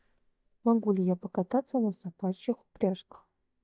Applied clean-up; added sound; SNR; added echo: neural mask model DeepFilterNet 3.